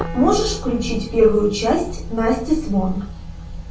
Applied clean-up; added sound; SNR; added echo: none; Wind instrument, woodwind instrument; 17 dB; reverberation time 0.3 s.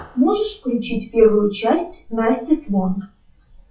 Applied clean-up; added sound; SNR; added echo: classical method WPE with log-MMSE.